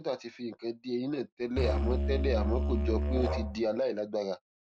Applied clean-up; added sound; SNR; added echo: none; Musical instrument; -3 dB; none.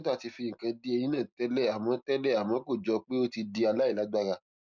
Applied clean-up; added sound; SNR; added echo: none; none; none; none.